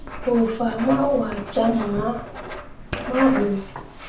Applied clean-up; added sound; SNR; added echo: none; Writing; 10 dB; reverberation time 0.3 s.